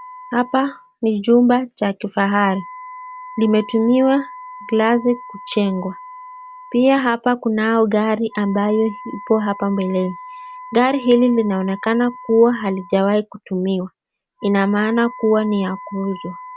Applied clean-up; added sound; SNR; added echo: none; Wind instrument, woodwind instrument; 18 dB; none.